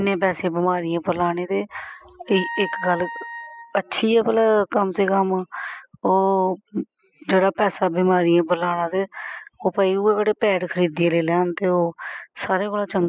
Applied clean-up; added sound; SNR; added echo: classical method spectral subtraction.